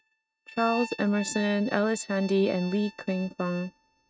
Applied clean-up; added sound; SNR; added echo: neural mask model RNNoise.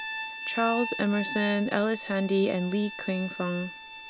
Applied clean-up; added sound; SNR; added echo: none; Bowed string instrument; 8 dB; none.